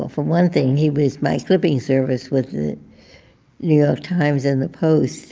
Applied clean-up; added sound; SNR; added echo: neural mask model Resemble Enhance denoiser.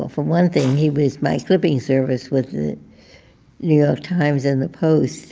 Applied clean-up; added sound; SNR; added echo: none; Fart; 17 dB; none.